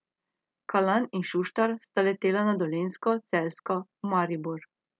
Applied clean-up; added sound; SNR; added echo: none; none; none; none.